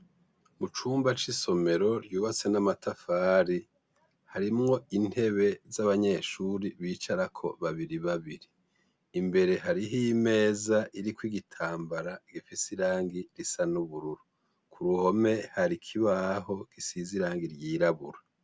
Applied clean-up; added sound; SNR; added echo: none; none; none; none.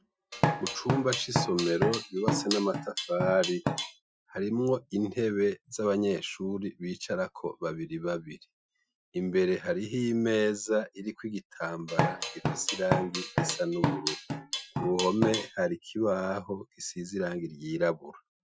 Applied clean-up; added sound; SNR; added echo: classical method Wiener filter.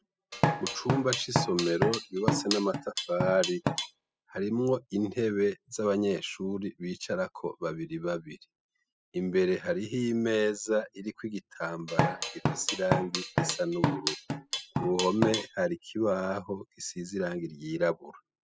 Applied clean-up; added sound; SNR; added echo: classical method spectral subtraction.